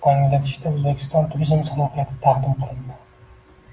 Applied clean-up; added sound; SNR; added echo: none; none; none; none.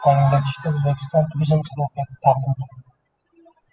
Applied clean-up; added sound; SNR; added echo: classical method spectral subtraction.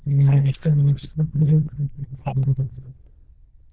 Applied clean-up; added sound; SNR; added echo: neural diffusion model UNIVERSE++.